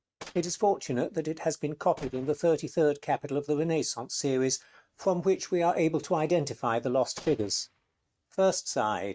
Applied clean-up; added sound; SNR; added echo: neural mask model RNNoise.